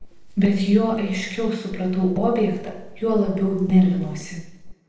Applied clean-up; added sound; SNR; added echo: neural separator model SepFormer DNS4.